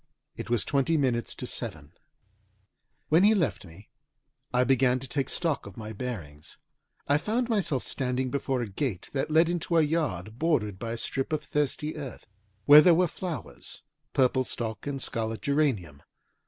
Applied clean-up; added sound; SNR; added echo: none; none; none; none.